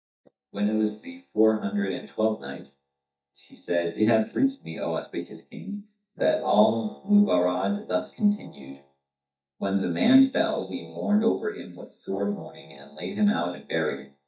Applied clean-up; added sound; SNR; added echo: neural mask model DeepFilterNet 3.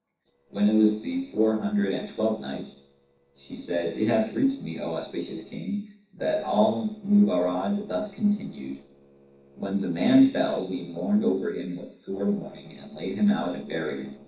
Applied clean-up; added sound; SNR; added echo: neural separator model SepFormer DNS4.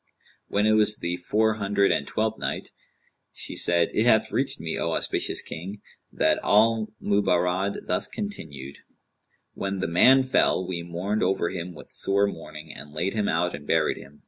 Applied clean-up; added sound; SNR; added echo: none; none; none; none.